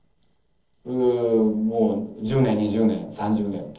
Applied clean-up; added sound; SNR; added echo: neural separator model SepFormer DNS4.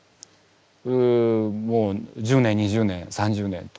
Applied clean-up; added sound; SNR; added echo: none; none; none; none.